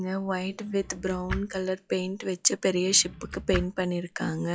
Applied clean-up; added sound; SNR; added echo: classical method log-MMSE.